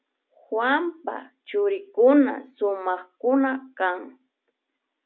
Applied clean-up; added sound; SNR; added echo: none; none; none; none.